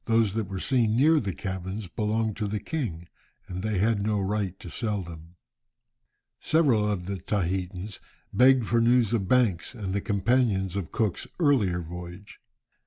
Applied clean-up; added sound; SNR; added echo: none; none; none; none.